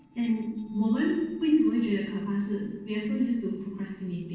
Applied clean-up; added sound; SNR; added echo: neural separator model SepFormer DNS4.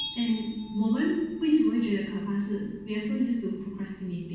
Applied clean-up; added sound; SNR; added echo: none; Bell; 14 dB; reverberation time 1.2 s.